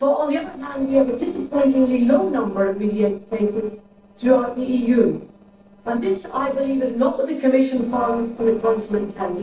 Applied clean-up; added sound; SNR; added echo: neural separator model SepFormer DNS4.